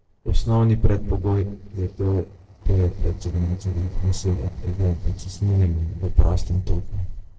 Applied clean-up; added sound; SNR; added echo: neural separator model SepFormer DNS4.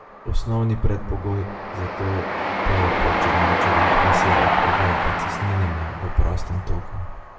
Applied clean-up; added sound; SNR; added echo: none; Train; -1 dB; reverberation time 0.6 s.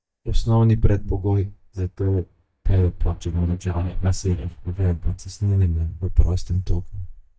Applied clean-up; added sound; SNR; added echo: neural mask model DeepFilterNet 3.